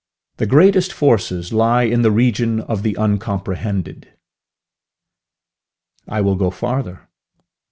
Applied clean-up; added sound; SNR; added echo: none; none; none; none.